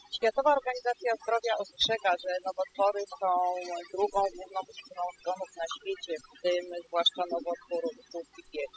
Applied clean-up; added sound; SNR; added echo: classical method spectral subtraction.